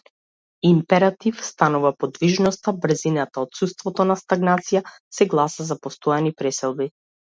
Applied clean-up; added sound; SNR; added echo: none; none; none; none.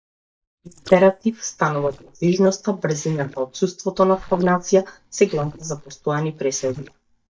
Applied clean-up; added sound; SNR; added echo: neural mask model DeepFilterNet 3.